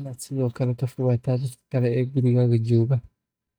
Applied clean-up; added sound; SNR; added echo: neural mask model DeepFilterNet 3.